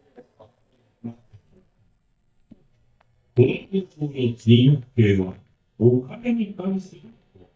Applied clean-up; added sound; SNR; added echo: neural mask model DeepFilterNet 3.